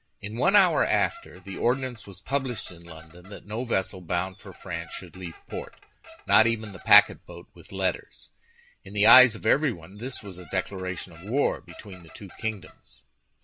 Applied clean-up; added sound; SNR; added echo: none; Squeak; 19 dB; none.